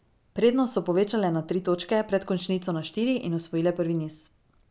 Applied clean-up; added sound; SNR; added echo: none; none; none; none.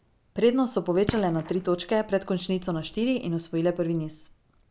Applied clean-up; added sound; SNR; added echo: none; Fireworks; 15 dB; none.